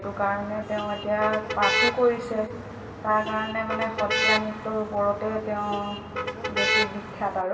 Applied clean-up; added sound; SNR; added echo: none; Motor vehicle (road); 2 dB; reverberation time 2.4 s.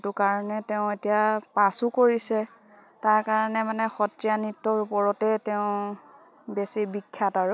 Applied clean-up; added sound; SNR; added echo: none; none; none; none.